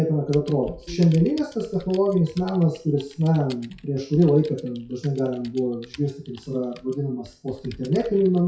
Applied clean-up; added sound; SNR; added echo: classical method WPE with log-MMSE.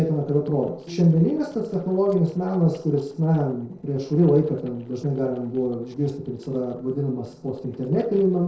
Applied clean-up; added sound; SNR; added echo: neural separator model SepFormer DNS4.